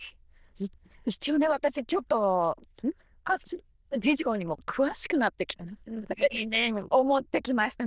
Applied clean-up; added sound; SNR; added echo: neural diffusion model UNIVERSE++.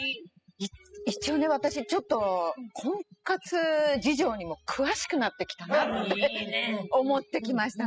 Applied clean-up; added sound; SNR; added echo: classical method spectral subtraction.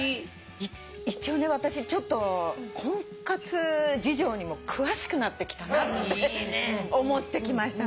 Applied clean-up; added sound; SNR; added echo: none; Wind instrument, woodwind instrument; 15 dB; none.